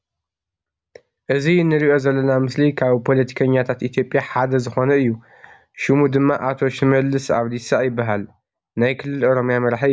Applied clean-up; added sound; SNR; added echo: none; none; none; none.